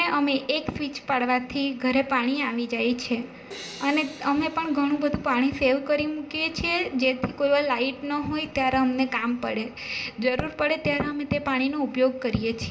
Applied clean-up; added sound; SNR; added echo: none; Crash cymbal; 19 dB; reverberation time 0.4 s.